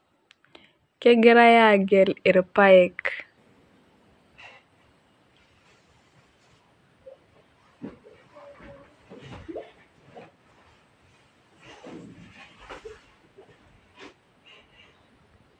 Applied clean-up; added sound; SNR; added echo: none; none; none; none.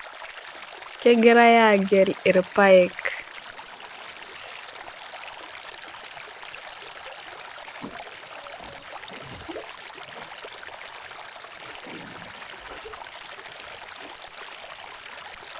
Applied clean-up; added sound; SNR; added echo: none; Stream; 13 dB; none.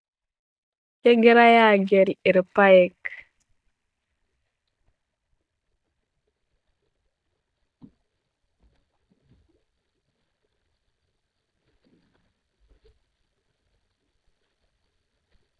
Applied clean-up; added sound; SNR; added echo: neural mask model DeepFilterNet 3.